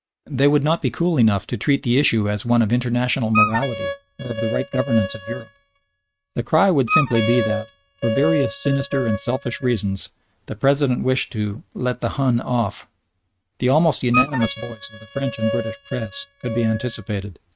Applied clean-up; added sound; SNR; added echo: neural mask model RNNoise.